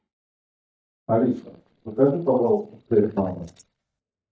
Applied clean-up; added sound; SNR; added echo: neural mask model DeepFilterNet 3.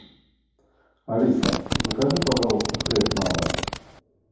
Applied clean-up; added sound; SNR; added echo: none; Fart; 1 dB; reverberation time 0.9 s.